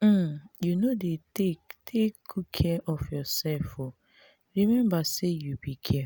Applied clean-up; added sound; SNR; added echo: none; none; none; none.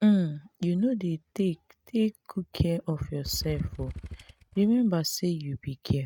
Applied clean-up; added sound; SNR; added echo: neural mask model RNNoise.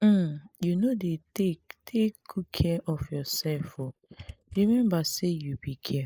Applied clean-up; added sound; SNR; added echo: neural mask model Resemble Enhance denoiser.